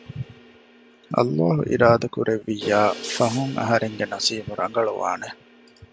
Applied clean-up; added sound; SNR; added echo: none; Fireworks + Crash cymbal; 18 dB; none.